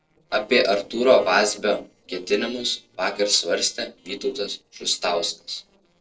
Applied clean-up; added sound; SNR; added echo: neural separator model SepFormer DNS4.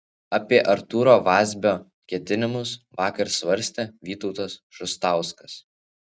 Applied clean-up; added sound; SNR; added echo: none; none; none; none.